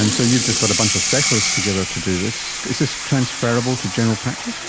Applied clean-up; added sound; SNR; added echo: none; Sink (filling or washing) / Water tap, faucet; 1 dB; none.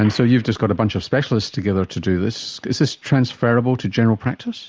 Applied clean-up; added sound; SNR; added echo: none; none; none; none.